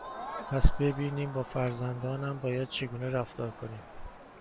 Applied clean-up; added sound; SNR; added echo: none; Crowd; 14 dB; none.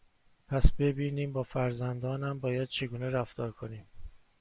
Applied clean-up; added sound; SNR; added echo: none; none; none; none.